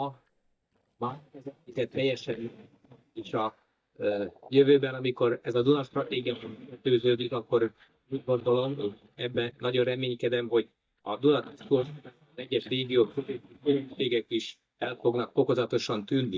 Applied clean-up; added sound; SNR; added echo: neural mask model DeepFilterNet 3.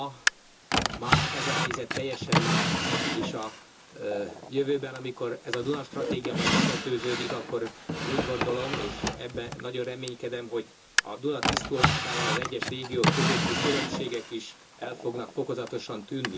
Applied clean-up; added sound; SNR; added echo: none; Drawer open or close; -3 dB; reverberation time 0.2 s.